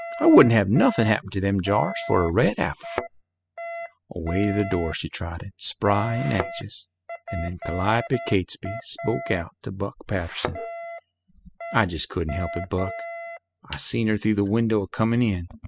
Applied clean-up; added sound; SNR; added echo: classical method spectral subtraction.